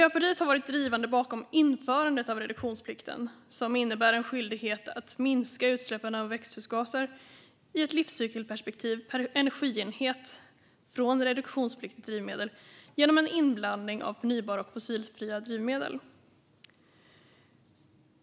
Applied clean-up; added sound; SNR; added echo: none; none; none; none.